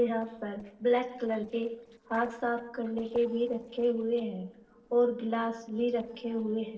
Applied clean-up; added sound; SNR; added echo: neural separator model SepFormer DNS4.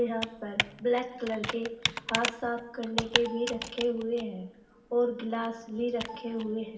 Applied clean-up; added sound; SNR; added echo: none; Computer keyboard; 5 dB; reverberation time 0.9 s.